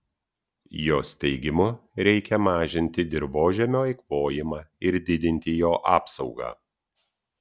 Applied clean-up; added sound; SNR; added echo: none; none; none; none.